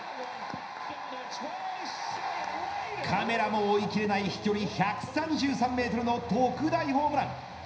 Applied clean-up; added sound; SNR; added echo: none; Electric guitar / Strum; 19 dB; reverberation time 0.9 s.